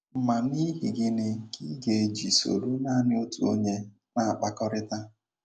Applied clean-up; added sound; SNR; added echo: none; none; none; none.